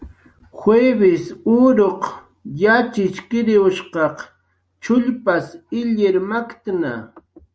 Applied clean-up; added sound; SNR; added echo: none; none; none; none.